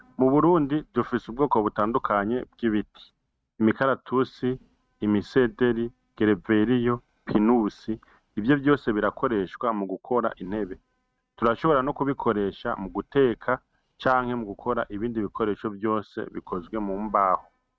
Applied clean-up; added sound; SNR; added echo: neural mask model RNNoise.